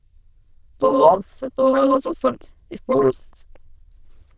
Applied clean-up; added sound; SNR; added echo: neural diffusion model UNIVERSE++.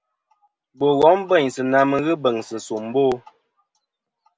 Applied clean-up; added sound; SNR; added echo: none; none; none; none.